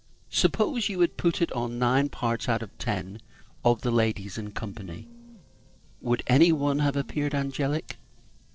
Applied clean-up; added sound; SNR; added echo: neural separator model SepFormer DNS4.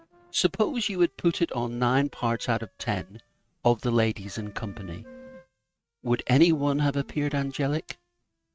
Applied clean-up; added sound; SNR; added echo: neural mask model RNNoise.